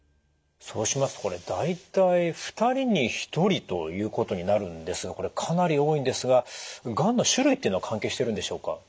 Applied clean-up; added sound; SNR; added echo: none; none; none; none.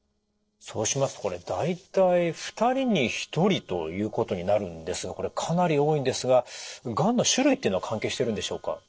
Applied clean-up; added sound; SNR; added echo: neural separator model SepFormer DNS4.